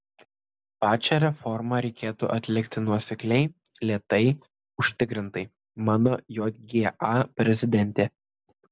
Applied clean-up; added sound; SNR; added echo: none; none; none; none.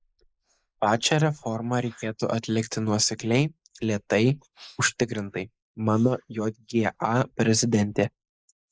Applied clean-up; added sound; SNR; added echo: neural mask model Resemble Enhance denoiser.